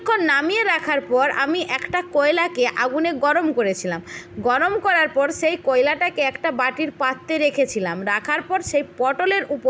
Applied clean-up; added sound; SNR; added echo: none; none; none; none.